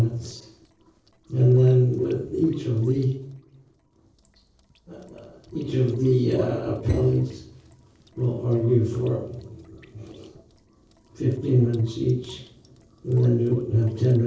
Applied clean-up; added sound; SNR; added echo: neural separator model SepFormer DNS4.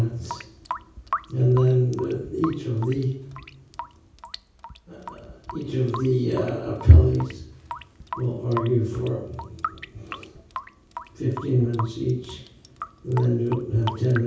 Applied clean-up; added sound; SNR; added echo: none; Drip / Sink (filling or washing) / Water tap, faucet; 14 dB; reverberation time 0.6 s.